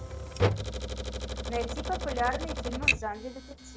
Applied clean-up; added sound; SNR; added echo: none; Typewriter; -4 dB; none.